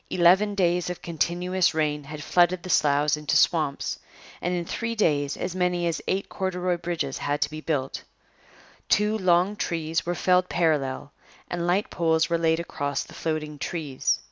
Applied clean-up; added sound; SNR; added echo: none; none; none; none.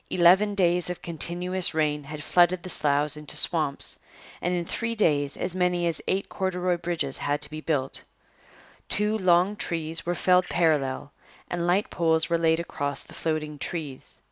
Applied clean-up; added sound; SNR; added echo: none; Bird; 20 dB; none.